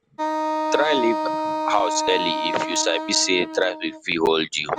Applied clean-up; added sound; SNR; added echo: none; Wind instrument, woodwind instrument; 3 dB; none.